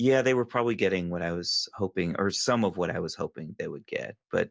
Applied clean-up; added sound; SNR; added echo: none; none; none; none.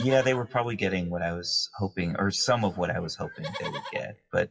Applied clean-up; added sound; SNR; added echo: classical method WPE with log-MMSE.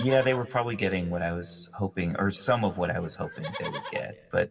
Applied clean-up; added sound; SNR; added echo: none; Livestock, farm animals, working animals; 16 dB; reverberation time 1.5 s.